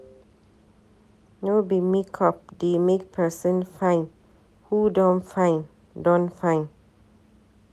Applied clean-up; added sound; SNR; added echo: none; none; none; none.